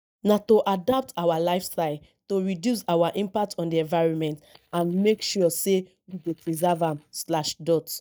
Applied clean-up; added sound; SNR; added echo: neural mask model DeepFilterNet 3.